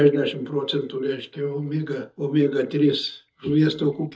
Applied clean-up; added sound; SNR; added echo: neural mask model DeepFilterNet 3.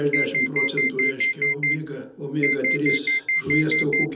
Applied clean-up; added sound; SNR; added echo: none; Alarm; -3 dB; reverberation time 0.8 s.